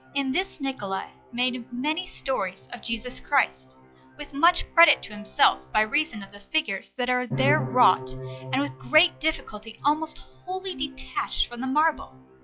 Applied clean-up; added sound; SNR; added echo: classical method log-MMSE.